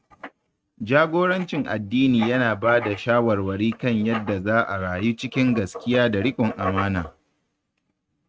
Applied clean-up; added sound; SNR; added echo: neural mask model RNNoise.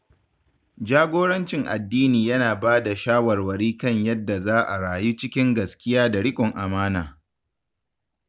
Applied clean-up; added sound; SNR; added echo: none; none; none; none.